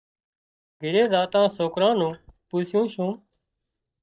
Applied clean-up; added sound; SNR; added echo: neural mask model DeepFilterNet 3.